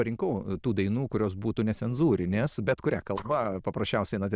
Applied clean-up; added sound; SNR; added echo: neural diffusion model UNIVERSE++.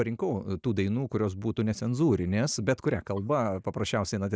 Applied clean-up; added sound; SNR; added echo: neural mask model DeepFilterNet 3.